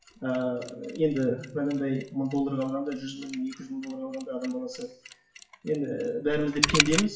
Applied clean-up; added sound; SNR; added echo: classical method WPE with log-MMSE.